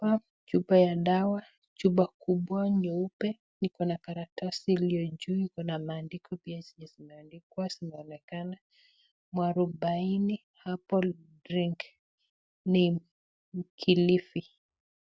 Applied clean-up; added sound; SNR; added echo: none; none; none; none.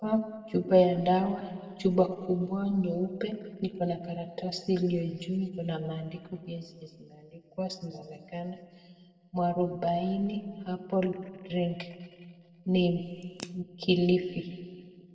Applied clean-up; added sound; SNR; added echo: neural separator model SepFormer DNS4.